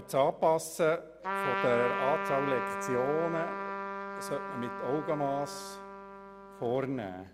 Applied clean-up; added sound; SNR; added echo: none; Trumpet; 5 dB; none.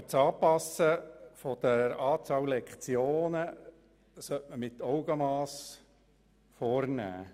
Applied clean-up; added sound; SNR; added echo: none; none; none; none.